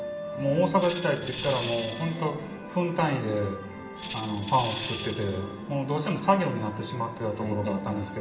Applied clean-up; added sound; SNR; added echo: none; Tambourine; -4 dB; reverberation time 1.7 s.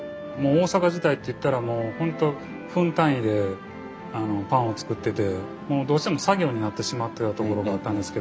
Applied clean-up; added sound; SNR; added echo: none; none; none; none.